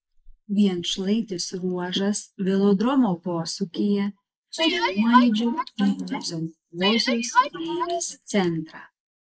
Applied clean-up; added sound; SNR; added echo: neural mask model Resemble Enhance denoiser.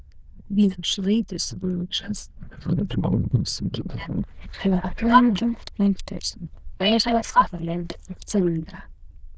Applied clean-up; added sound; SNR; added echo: neural diffusion model UNIVERSE++.